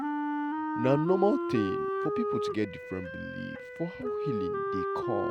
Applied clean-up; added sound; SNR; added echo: none; Wind instrument, woodwind instrument; 0 dB; none.